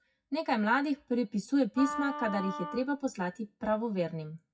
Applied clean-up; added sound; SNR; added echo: classical method WPE with log-MMSE.